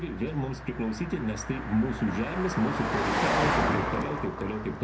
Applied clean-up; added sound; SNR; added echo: none; Car passing by; 1 dB; reverberation time 0.5 s.